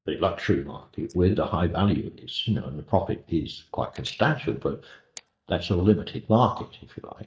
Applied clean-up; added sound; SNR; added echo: neural mask model DeepFilterNet 3.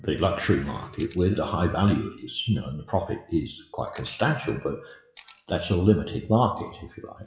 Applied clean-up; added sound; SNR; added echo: classical method WPE with log-MMSE.